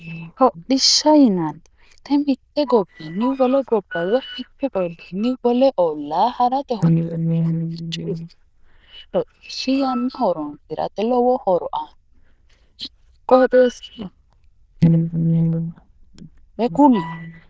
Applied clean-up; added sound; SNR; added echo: neural diffusion model UNIVERSE++.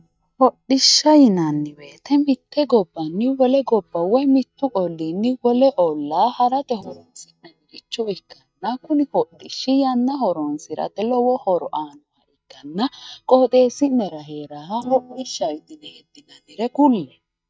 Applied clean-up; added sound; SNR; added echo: neural mask model DeepFilterNet 3.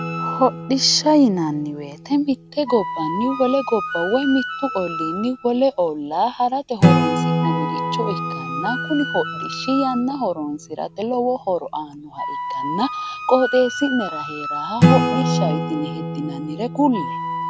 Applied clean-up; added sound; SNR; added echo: none; Wind instrument, woodwind instrument + Acoustic guitar / Strum; 2 dB; none.